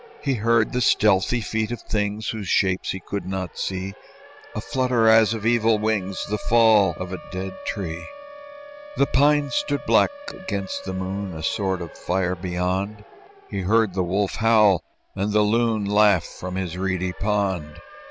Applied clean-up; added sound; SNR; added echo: none; Siren; 19 dB; none.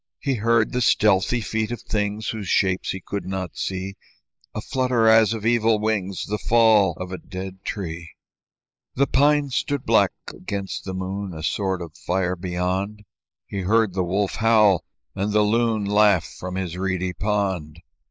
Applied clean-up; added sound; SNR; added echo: neural mask model Resemble Enhance denoiser.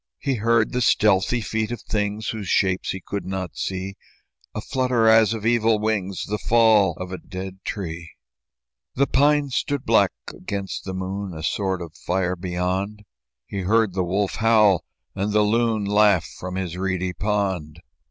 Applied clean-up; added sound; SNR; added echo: none; none; none; none.